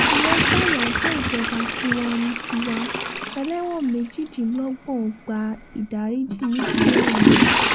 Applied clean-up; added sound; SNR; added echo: none; Toilet flush / Water; -3 dB; none.